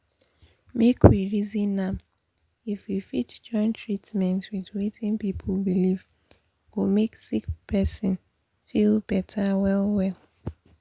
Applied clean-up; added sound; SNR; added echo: none; none; none; none.